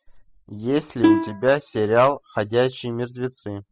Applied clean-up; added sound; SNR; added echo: classical method spectral subtraction.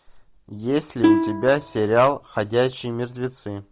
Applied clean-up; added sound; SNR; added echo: none; Plucked string instrument; -1 dB; none.